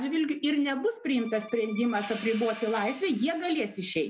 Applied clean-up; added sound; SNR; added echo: none; Bowed string instrument + Cymbal; 17 dB; none.